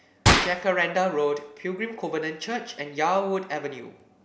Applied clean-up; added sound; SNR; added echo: none; Gunshot, gunfire; 0 dB; none.